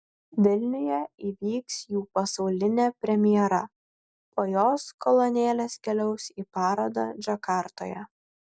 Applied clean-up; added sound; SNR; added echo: none; none; none; none.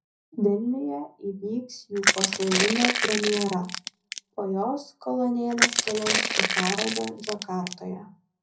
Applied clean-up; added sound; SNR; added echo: none; Crushing; -1 dB; reverberation time 0.4 s.